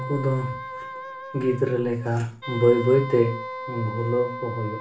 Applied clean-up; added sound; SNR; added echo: none; Wind instrument, woodwind instrument; 11 dB; reverberation time 0.3 s.